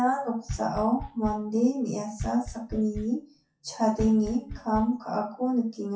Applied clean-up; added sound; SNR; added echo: classical method WPE with log-MMSE.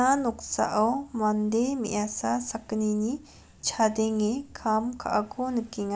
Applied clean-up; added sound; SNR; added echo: none; none; none; none.